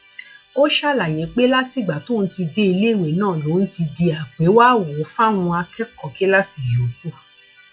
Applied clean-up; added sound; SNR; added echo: classical method log-MMSE.